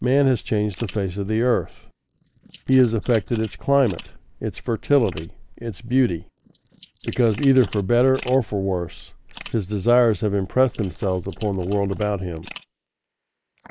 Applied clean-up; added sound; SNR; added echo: neural mask model Resemble Enhance denoiser.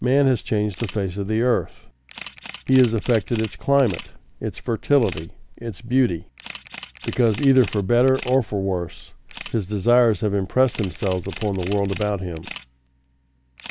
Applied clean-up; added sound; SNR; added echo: none; Camera; 19 dB; none.